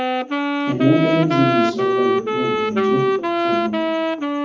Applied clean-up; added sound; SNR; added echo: none; Wind instrument, woodwind instrument; -3 dB; reverberation time 1.2 s.